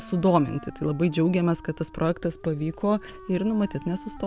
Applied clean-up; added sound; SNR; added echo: none; Wind instrument, woodwind instrument; 20 dB; none.